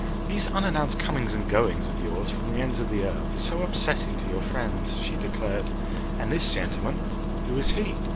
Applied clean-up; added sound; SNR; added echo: none; Engine starting; -2 dB; none.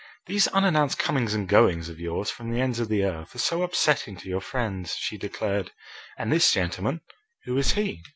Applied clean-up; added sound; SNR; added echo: none; none; none; none.